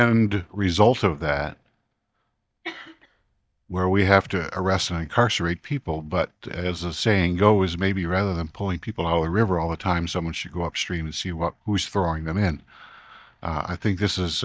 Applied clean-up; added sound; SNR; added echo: neural mask model DeepFilterNet 3.